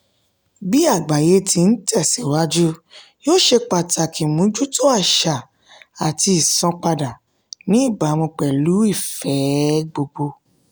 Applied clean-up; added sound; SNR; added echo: none; none; none; none.